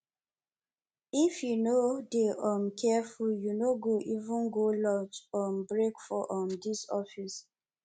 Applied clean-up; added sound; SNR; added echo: none; none; none; none.